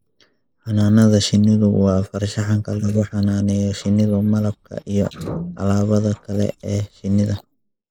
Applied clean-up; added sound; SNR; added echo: neural mask model Resemble Enhance denoiser.